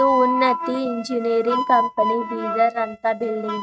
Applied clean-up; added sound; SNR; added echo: neural mask model RNNoise.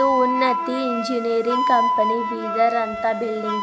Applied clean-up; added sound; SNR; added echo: none; Wind instrument, woodwind instrument; 1 dB; none.